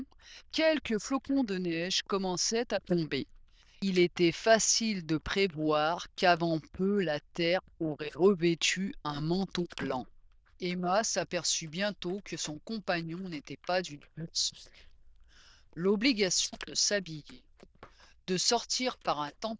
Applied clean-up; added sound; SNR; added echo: neural diffusion model UNIVERSE++.